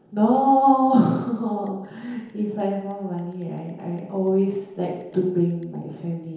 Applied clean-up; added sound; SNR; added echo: none; Bell; 18 dB; reverberation time 1.0 s.